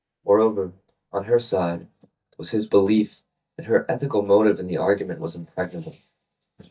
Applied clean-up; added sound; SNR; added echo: neural mask model DeepFilterNet 3.